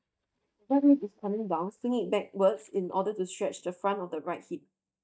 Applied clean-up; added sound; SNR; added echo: neural mask model DeepFilterNet 3.